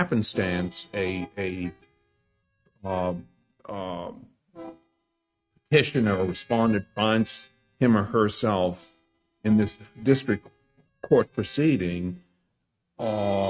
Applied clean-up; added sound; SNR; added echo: neural mask model RNNoise.